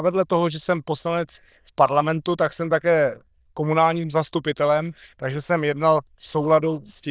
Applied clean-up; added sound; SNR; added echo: neural diffusion model UNIVERSE++.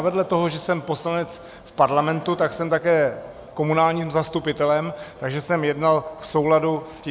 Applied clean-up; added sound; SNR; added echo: none; none; none; none.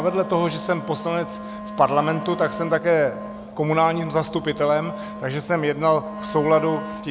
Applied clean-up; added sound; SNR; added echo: none; Wind instrument, woodwind instrument; 12 dB; none.